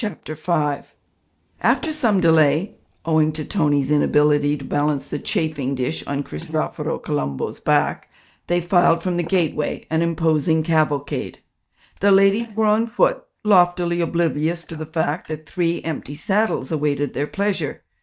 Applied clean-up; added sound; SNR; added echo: neural mask model DeepFilterNet 3.